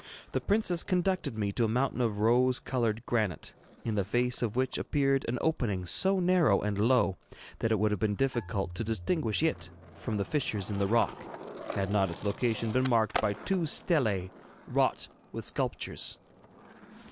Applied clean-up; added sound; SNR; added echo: none; Skateboard + Marimba, xylophone; 16 dB; none.